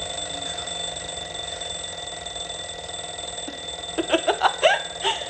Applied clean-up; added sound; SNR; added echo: none; Alarm / Bell; 3 dB; none.